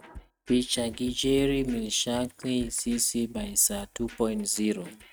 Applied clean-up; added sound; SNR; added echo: neural mask model RNNoise.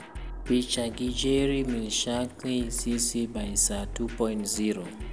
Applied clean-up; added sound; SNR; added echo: none; Drum kit; 10 dB; none.